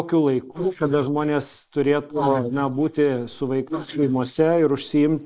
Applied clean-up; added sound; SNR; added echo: neural mask model Resemble Enhance denoiser.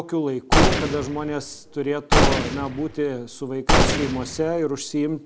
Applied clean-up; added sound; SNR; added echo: none; Gunshot, gunfire; -4 dB; none.